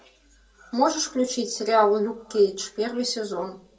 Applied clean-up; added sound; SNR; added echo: none; none; none; reverberation time 0.2 s.